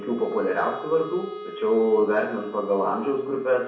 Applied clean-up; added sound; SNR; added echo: none; Wind instrument, woodwind instrument; 13 dB; reverberation time 0.6 s.